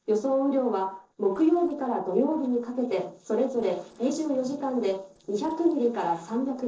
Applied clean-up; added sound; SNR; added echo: neural separator model SepFormer DNS4.